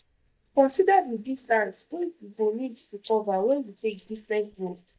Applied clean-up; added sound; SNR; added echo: neural mask model DeepFilterNet 3.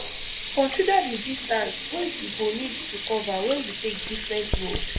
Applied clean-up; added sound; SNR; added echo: none; Sink (filling or washing); 4 dB; reverberation time 0.3 s.